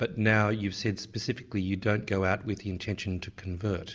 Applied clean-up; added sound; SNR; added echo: none; none; none; none.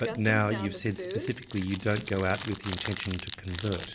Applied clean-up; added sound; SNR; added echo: none; Crumpling, crinkling; 7 dB; none.